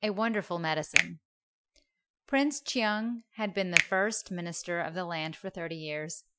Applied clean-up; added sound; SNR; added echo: classical method Wiener filter.